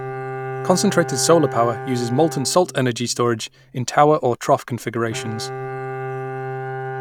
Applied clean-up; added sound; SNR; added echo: none; Bowed string instrument; 9 dB; none.